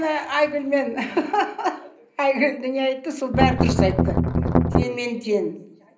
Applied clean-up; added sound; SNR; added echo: none; Strum; -5 dB; reverberation time 0.5 s.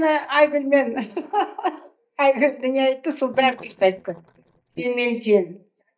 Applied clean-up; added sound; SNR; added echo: neural mask model DeepFilterNet 3.